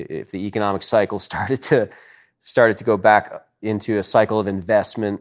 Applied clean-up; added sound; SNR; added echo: none; none; none; none.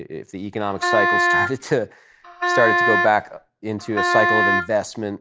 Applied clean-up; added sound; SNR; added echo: none; Wind instrument, woodwind instrument; -2 dB; none.